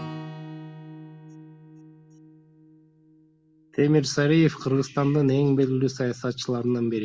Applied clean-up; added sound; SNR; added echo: none; Acoustic guitar / Strum; 19 dB; none.